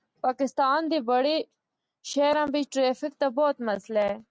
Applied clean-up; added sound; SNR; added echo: none; none; none; none.